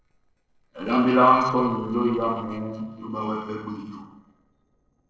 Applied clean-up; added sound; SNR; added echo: neural separator model SepFormer DNS4.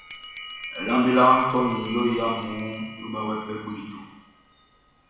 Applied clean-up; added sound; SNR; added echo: none; Bell; 10 dB; reverberation time 1.1 s.